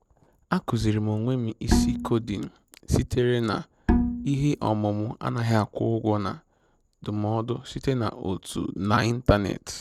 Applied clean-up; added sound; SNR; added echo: none; Bowed string instrument; 1 dB; none.